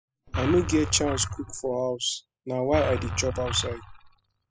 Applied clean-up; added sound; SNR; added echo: classical method spectral subtraction.